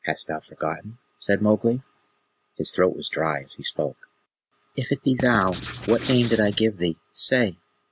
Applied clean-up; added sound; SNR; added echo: none; Writing; 6 dB; none.